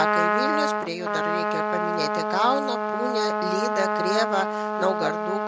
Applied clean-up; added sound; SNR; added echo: none; Trumpet; -3 dB; none.